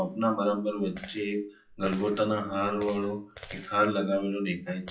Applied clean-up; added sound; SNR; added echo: classical method WPE with log-MMSE.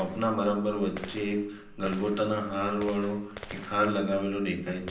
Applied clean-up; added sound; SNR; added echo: none; Gunshot, gunfire; 16 dB; reverberation time 0.6 s.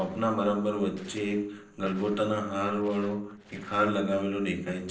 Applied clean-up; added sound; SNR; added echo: neural separator model SepFormer DNS4.